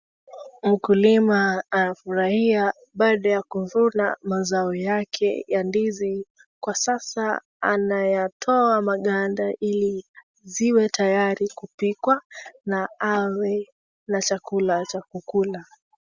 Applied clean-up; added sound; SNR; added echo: none; none; none; none.